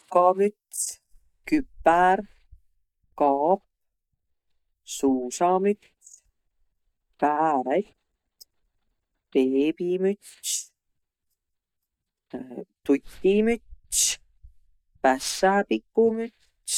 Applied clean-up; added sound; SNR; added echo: neural mask model DeepFilterNet 3.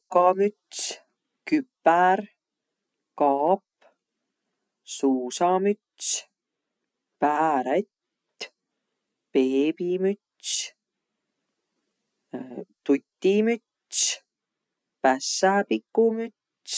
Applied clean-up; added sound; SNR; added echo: none; none; none; none.